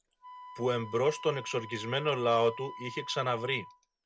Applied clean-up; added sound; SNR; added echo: none; Wind instrument, woodwind instrument; 14 dB; none.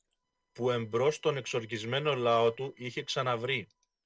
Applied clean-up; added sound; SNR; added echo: neural separator model SepFormer DNS4.